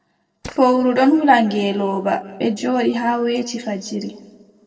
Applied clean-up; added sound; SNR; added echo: neural separator model SepFormer DNS4.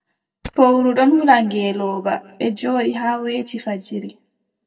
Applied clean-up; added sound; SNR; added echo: neural mask model DeepFilterNet 3.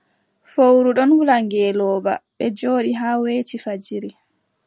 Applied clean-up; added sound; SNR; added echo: none; none; none; none.